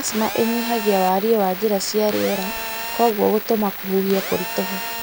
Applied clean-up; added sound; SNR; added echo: none; Telephone; 8 dB; none.